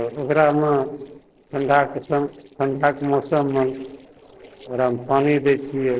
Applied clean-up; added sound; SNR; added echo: neural separator model SepFormer DNS4.